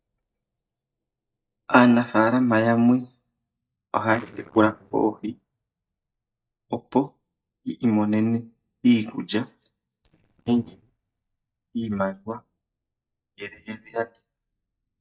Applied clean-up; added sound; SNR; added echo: neural mask model DeepFilterNet 3.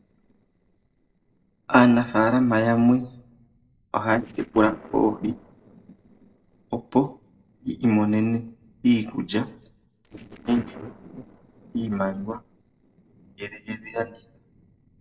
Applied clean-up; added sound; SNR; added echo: neural separator model SepFormer DNS4.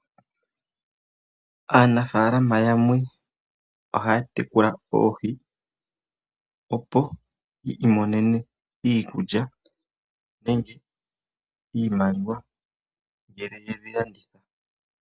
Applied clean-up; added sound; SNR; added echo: none; none; none; none.